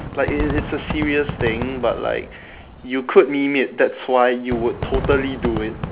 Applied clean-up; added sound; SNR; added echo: none; Fireworks; 8 dB; none.